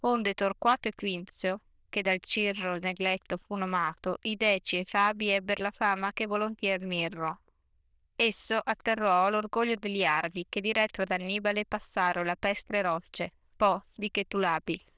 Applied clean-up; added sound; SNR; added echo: neural diffusion model UNIVERSE++.